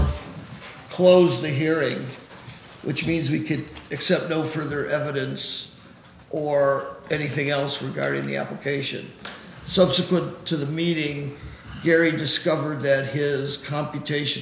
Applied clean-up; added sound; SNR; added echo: none; none; none; none.